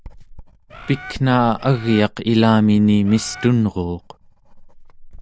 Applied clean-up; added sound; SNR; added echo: none; Bird + Writing; 19 dB; none.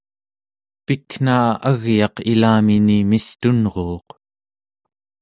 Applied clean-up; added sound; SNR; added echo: none; none; none; none.